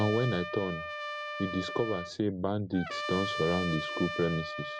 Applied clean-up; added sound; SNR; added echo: none; Trumpet; 6 dB; none.